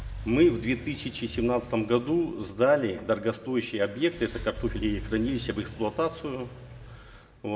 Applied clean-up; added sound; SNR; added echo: none; Engine / Car; 14 dB; reverberation time 2.4 s.